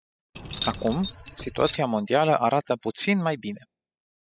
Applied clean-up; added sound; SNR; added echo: classical method spectral subtraction.